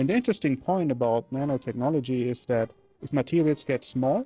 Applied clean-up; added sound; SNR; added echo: neural separator model SepFormer DNS4.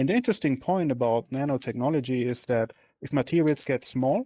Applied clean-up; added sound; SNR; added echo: neural mask model Resemble Enhance denoiser.